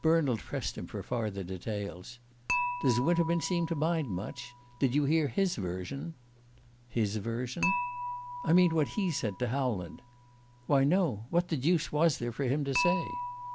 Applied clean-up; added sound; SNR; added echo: none; Dishes, pots, and pans / Chink, clink; 10 dB; none.